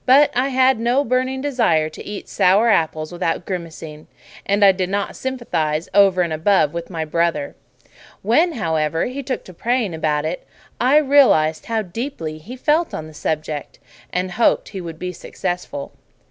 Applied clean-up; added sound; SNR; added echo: none; none; none; none.